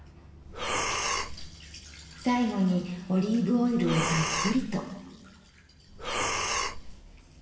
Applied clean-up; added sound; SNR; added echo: none; Breathing; 1 dB; reverberation time 1.2 s.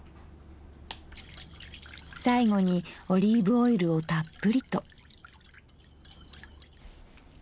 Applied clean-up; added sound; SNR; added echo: none; none; none; none.